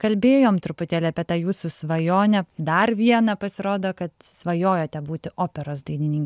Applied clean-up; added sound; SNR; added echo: none; none; none; none.